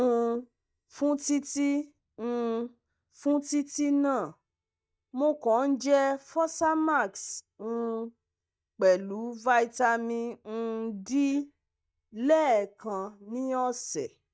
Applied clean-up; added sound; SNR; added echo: neural mask model DeepFilterNet 3.